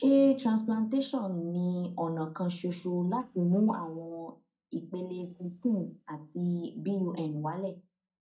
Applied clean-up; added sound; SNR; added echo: neural mask model DeepFilterNet 3.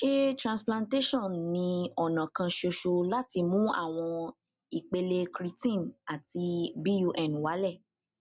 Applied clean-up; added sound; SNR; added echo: none; none; none; none.